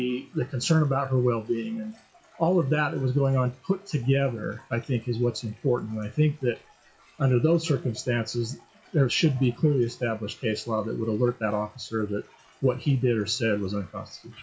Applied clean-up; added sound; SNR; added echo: classical method WPE with log-MMSE.